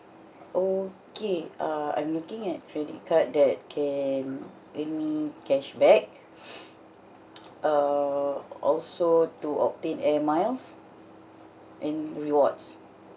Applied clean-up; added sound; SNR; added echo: none; none; none; none.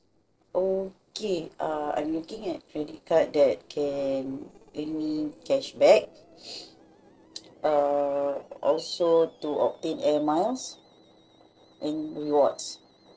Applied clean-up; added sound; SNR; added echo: neural separator model SepFormer DNS4.